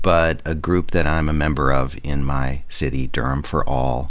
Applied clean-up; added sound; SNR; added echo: none; none; none; none.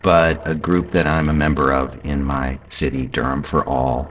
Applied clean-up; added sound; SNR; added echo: neural separator model SepFormer DNS4.